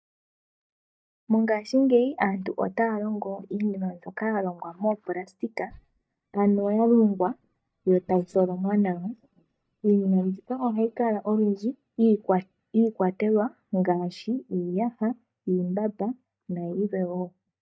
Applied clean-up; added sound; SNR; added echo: neural mask model DeepFilterNet 3.